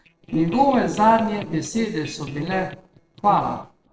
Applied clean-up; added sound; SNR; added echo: neural separator model SepFormer DNS4.